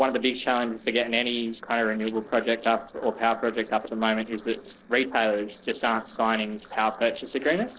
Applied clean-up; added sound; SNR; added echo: neural separator model SepFormer DNS4.